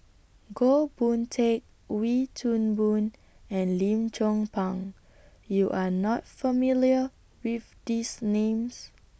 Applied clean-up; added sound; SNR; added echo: none; none; none; none.